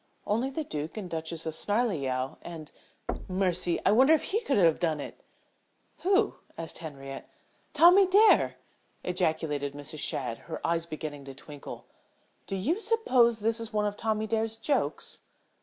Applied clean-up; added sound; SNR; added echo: none; Knock; 13 dB; none.